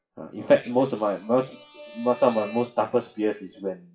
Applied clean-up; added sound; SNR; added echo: classical method WPE with log-MMSE.